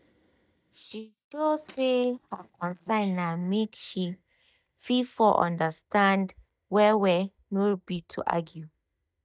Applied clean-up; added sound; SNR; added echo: neural mask model DeepFilterNet 3.